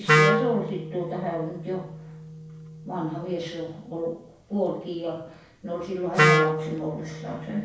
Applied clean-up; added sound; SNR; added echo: none; Wind instrument, woodwind instrument; -3 dB; reverberation time 0.6 s.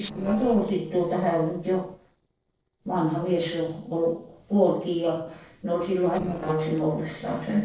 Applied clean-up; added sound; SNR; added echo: neural separator model SepFormer DNS4.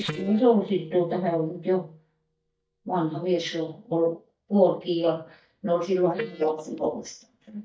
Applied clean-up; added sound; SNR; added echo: neural mask model DeepFilterNet 3.